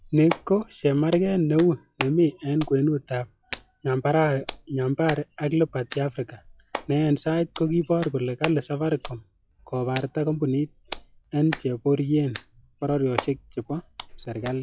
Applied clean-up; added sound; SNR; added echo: classical method log-MMSE.